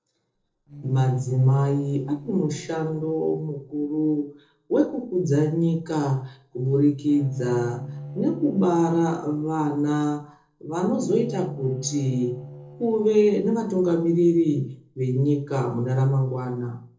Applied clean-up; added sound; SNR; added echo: neural separator model SepFormer DNS4.